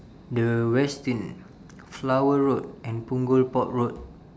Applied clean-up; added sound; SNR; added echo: none; none; none; none.